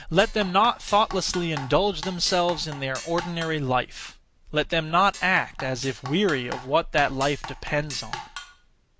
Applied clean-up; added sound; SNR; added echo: none; Drum kit; 14 dB; none.